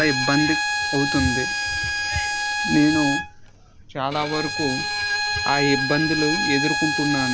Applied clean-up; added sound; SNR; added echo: none; Bowed string instrument; 1 dB; none.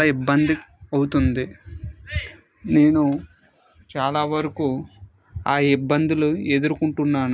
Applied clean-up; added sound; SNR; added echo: none; none; none; none.